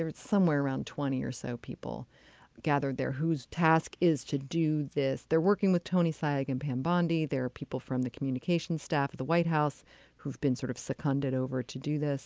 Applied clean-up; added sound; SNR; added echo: none; none; none; none.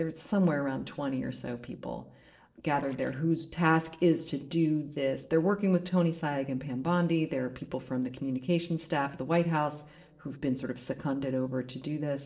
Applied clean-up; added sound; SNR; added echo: neural separator model SepFormer DNS4.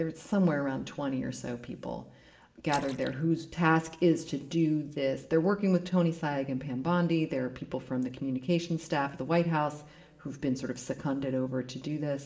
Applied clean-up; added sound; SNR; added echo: none; Splash, splatter; 20 dB; reverberation time 1.1 s.